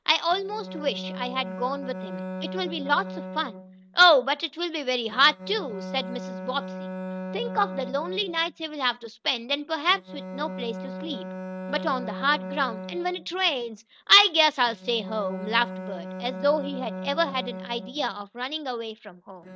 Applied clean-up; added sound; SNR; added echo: neural mask model RNNoise.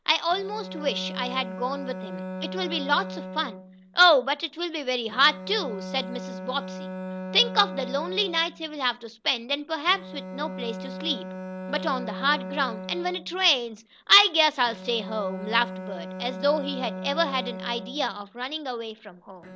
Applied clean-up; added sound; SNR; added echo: none; Bowed string instrument; 10 dB; none.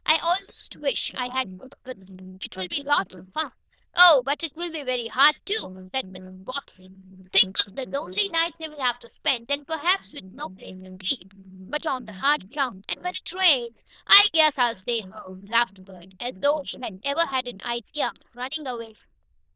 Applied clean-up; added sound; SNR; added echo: neural diffusion model UNIVERSE++.